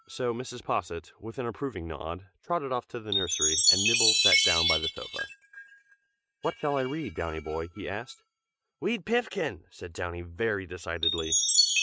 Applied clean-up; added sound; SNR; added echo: neural mask model RNNoise.